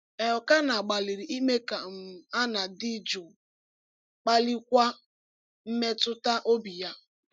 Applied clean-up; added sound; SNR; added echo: none; none; none; none.